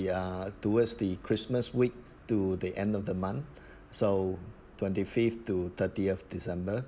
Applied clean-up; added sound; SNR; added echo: none; none; none; none.